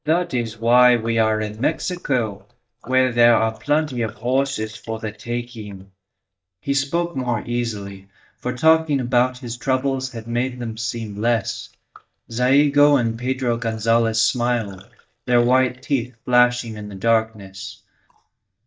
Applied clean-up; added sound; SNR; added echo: neural mask model DeepFilterNet 3.